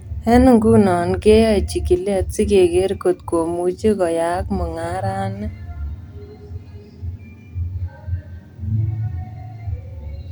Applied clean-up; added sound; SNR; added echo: none; none; none; none.